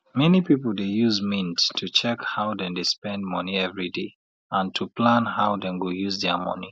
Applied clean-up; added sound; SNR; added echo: none; none; none; none.